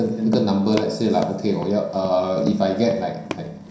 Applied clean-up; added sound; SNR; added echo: none; Run; 15 dB; reverberation time 0.6 s.